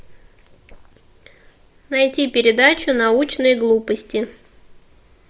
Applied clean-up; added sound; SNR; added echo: none; none; none; none.